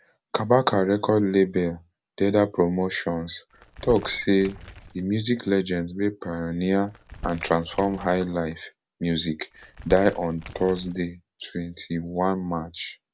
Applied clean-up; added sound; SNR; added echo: none; Crumpling, crinkling; 16 dB; none.